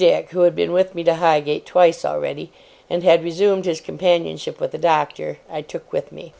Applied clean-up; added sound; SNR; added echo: none; none; none; none.